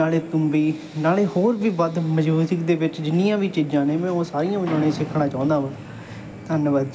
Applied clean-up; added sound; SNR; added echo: none; none; none; reverberation time 1.6 s.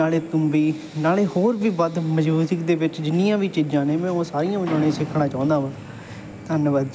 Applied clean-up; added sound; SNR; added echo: none; none; none; none.